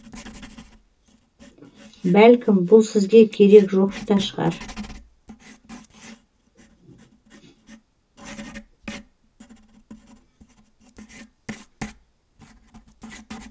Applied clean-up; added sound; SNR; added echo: none; Writing; 20 dB; reverberation time 0.2 s.